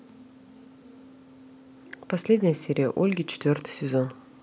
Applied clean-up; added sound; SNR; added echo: none; none; none; none.